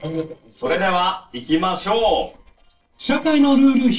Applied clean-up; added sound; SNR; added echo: neural separator model SepFormer DNS4.